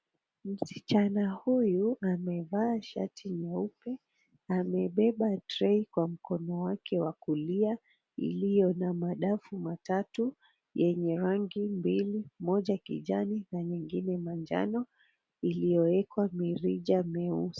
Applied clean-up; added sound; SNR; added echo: none; none; none; none.